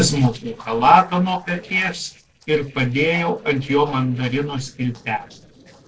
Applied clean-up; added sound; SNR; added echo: neural separator model SepFormer DNS4.